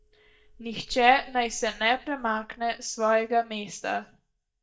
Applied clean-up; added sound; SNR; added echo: neural mask model DeepFilterNet 3.